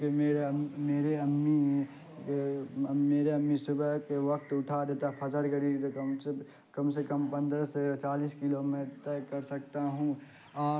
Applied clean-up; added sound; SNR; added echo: none; none; none; none.